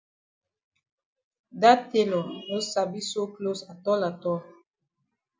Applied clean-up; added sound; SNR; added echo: none; none; none; none.